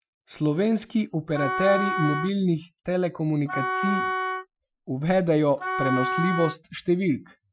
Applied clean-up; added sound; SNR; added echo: classical method Wiener filter.